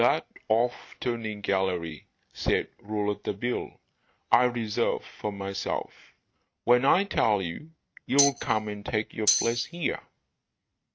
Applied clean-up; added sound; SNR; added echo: neural mask model RNNoise.